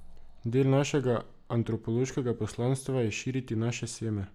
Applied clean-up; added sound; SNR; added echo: none; none; none; none.